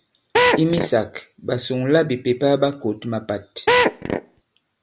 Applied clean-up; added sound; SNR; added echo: none; Drill; -4 dB; none.